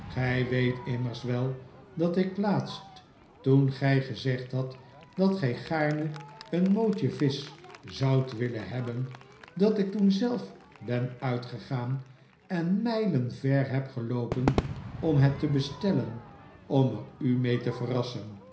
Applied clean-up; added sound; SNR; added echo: none; Crowd / Fireworks; 14 dB; reverberation time 0.5 s.